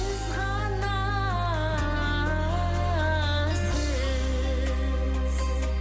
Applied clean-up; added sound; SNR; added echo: none; none; none; none.